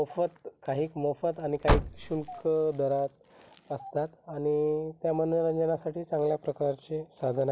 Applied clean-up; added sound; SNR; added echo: none; Car; 1 dB; none.